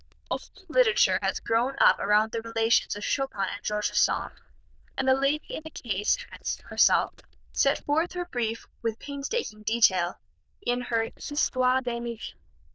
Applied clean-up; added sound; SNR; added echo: neural diffusion model UNIVERSE++.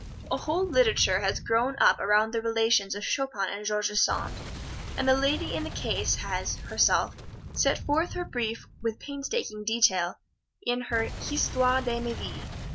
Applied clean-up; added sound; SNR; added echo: none; Boom; 10 dB; none.